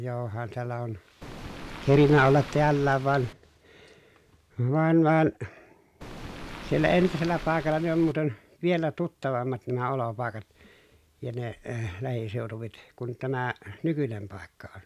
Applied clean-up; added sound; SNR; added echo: none; Waves, surf; 12 dB; none.